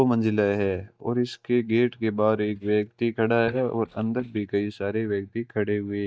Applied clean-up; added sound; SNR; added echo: neural mask model DeepFilterNet 3.